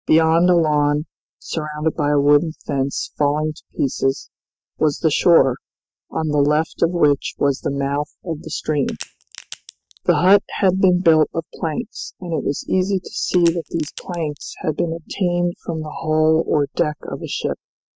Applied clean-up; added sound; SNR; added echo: neural mask model DeepFilterNet 3.